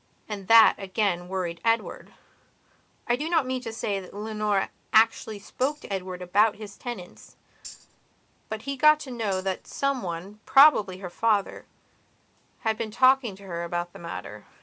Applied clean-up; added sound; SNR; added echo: none; Tambourine; 18 dB; none.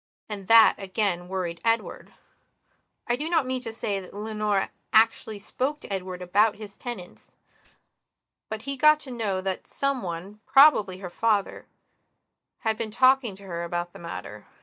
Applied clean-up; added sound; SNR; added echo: neural mask model DeepFilterNet 3.